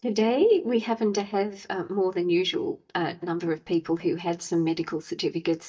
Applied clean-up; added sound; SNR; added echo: neural mask model DeepFilterNet 3.